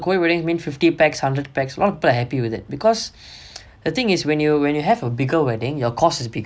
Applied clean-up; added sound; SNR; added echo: none; none; none; none.